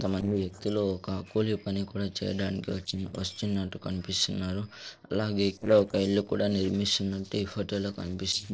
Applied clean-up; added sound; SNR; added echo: neural separator model SepFormer DNS4.